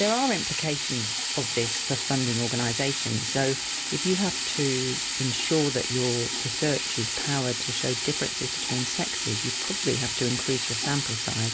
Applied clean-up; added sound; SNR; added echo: none; Sink (filling or washing); 0 dB; none.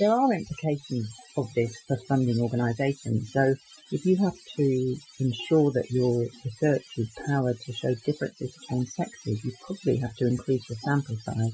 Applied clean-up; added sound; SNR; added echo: classical method Wiener filter.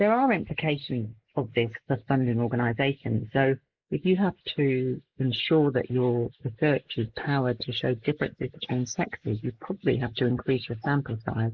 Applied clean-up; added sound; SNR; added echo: neural mask model Resemble Enhance denoiser.